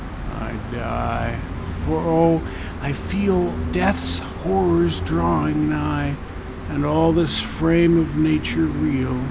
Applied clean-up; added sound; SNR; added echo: none; Gull, seagull; 6 dB; none.